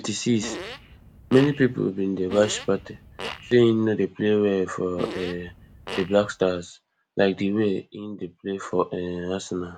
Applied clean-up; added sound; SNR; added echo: none; Fart; 13 dB; none.